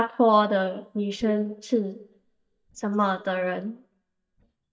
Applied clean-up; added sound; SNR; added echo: neural mask model DeepFilterNet 3.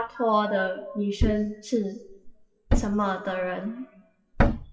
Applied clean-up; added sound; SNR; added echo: classical method WPE with log-MMSE.